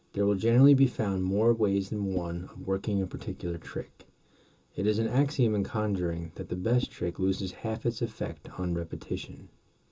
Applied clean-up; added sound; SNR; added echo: none; Whoosh, swoosh, swish; 19 dB; reverberation time 0.2 s.